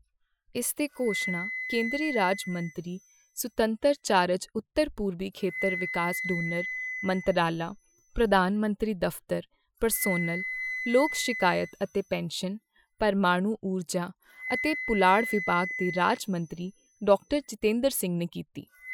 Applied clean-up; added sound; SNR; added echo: classical method Wiener filter.